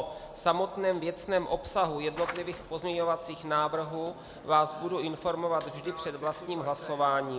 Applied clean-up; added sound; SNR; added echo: none; none; none; none.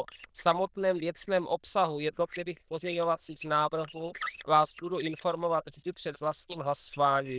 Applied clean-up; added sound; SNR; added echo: neural diffusion model UNIVERSE++.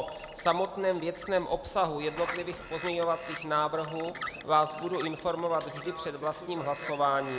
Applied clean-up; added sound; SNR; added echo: none; Bird; 14 dB; none.